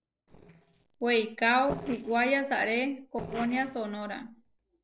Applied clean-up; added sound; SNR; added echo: neural separator model SepFormer DNS4.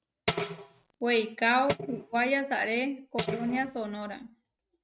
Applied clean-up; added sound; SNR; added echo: neural mask model RNNoise.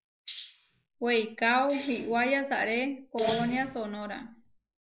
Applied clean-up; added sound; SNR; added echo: neural mask model Resemble Enhance denoiser.